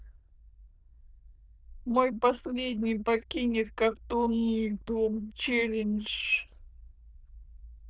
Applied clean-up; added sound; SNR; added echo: neural diffusion model UNIVERSE++.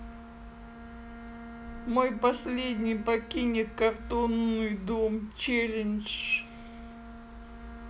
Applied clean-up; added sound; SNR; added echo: none; Bowed string instrument; 16 dB; none.